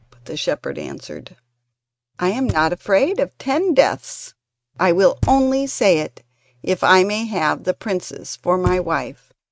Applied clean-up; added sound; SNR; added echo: neural mask model RNNoise.